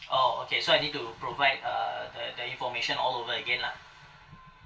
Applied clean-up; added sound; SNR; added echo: none; none; none; reverberation time 0.2 s.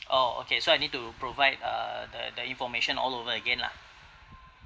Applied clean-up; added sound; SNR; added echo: none; none; none; none.